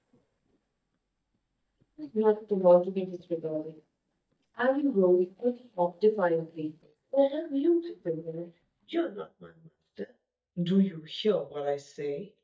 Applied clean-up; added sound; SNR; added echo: neural mask model DeepFilterNet 3.